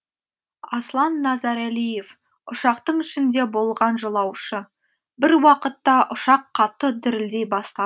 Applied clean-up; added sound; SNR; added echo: none; none; none; none.